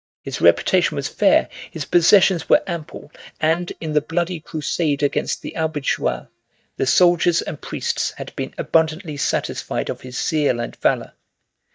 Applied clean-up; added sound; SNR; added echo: neural mask model DeepFilterNet 3.